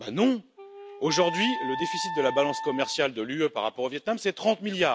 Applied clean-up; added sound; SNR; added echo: none; Wind instrument, woodwind instrument; 8 dB; none.